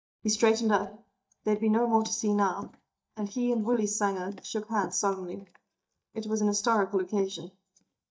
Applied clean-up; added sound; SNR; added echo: neural mask model DeepFilterNet 3.